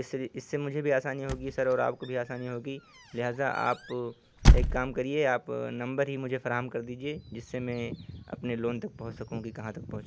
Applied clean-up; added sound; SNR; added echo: none; Squeak / Slam / Wood; -4 dB; none.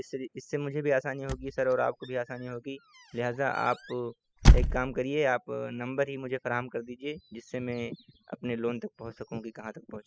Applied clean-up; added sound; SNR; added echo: classical method spectral subtraction.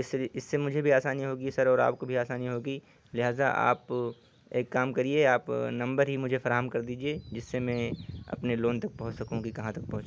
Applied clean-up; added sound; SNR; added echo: none; none; none; none.